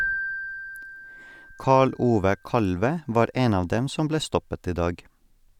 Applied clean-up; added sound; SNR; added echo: none; Keyboard (musical); 12 dB; none.